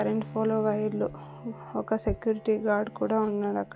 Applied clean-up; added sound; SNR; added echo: none; Bowed string instrument; 16 dB; none.